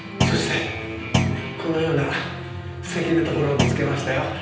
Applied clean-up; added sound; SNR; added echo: none; Thump, thud; 0 dB; reverberation time 0.9 s.